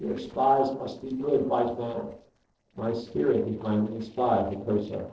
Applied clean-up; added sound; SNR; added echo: neural separator model SepFormer DNS4.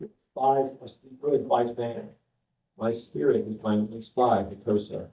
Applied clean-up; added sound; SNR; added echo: neural mask model DeepFilterNet 3.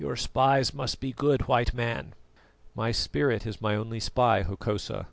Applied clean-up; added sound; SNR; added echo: none; none; none; none.